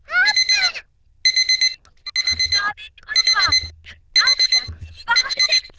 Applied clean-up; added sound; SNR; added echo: neural diffusion model UNIVERSE++.